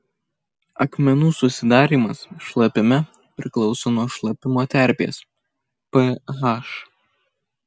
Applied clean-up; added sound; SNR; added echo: none; none; none; none.